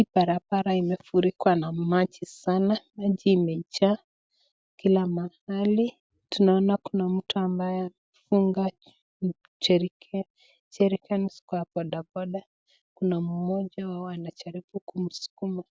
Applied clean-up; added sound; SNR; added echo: none; none; none; none.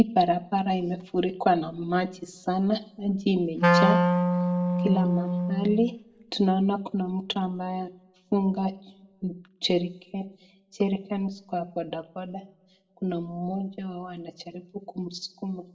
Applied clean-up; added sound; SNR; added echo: none; Wind instrument, woodwind instrument; -4 dB; reverberation time 0.4 s.